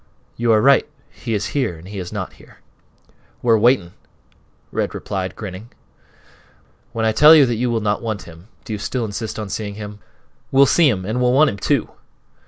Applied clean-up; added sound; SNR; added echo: none; none; none; none.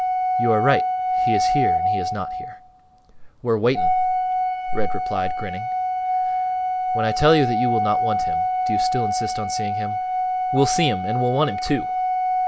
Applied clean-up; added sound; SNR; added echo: none; Organ; -3 dB; none.